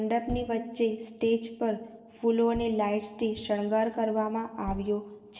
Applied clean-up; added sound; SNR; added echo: neural separator model SepFormer DNS4.